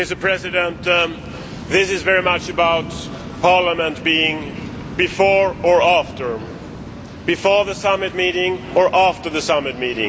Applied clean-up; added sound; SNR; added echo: none; Waves, surf; 14 dB; none.